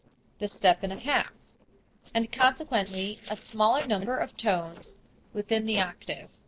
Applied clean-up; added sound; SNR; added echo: neural separator model SepFormer DNS4.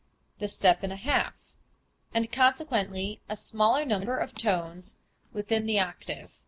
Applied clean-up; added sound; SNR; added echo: none; none; none; none.